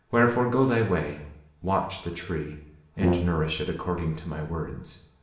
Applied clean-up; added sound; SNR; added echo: none; Brass instrument; 3 dB; reverberation time 0.7 s.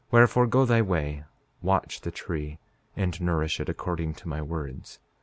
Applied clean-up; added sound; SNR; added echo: none; none; none; none.